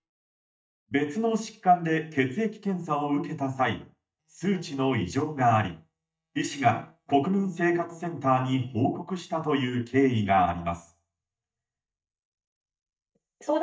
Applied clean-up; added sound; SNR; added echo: neural mask model DeepFilterNet 3.